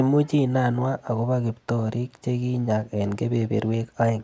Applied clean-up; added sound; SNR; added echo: none; none; none; none.